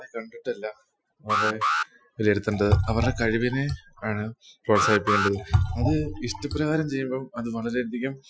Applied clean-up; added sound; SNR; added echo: classical method Wiener filter.